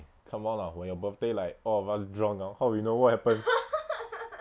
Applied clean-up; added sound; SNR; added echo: none; none; none; none.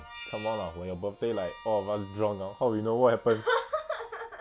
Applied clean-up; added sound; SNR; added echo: none; Harmonica; 19 dB; none.